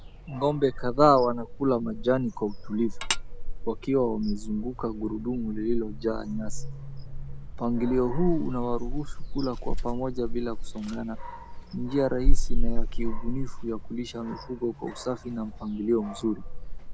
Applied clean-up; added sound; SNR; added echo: none; Dog + Tap / Dishes, pots, and pans; -2 dB; none.